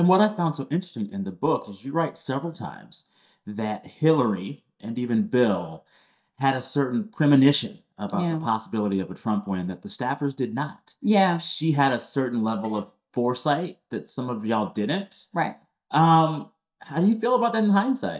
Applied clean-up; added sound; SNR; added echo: neural mask model DeepFilterNet 3.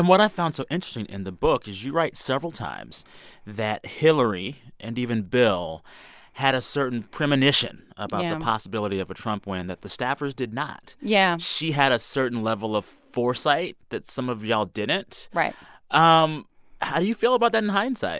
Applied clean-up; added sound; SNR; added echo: none; none; none; none.